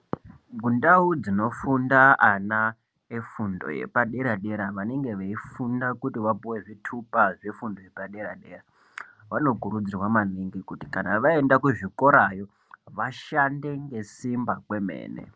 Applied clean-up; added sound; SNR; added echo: none; none; none; none.